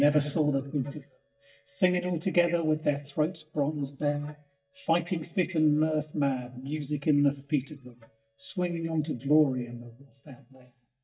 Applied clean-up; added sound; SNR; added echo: neural mask model DeepFilterNet 3.